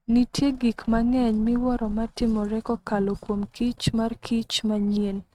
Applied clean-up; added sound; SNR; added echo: neural mask model RNNoise.